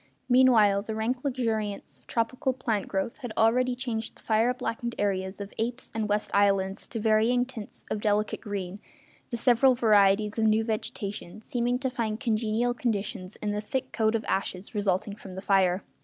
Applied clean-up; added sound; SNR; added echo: none; none; none; none.